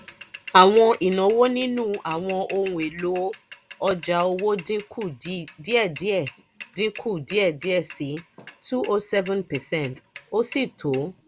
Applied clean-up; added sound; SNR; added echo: none; Mechanisms / Bicycle; 15 dB; none.